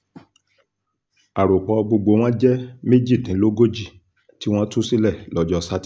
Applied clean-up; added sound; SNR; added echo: none; none; none; none.